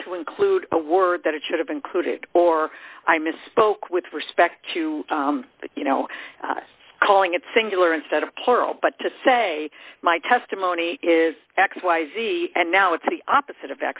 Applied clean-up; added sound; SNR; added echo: none; none; none; none.